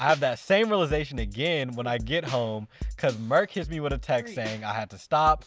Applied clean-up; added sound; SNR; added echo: none; none; none; none.